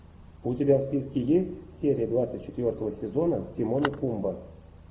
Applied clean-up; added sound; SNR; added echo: none; none; none; none.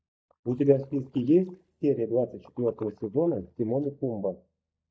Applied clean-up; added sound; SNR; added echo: neural mask model DeepFilterNet 3.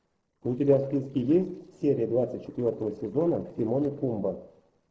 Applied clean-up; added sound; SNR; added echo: neural separator model SepFormer DNS4.